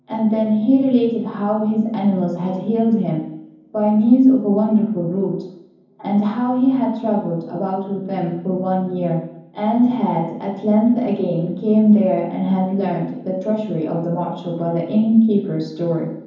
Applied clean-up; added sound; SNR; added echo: none; none; none; reverberation time 0.9 s.